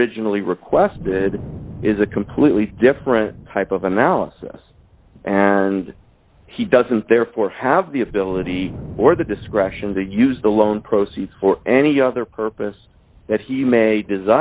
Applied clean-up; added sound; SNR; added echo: none; Wind; 19 dB; none.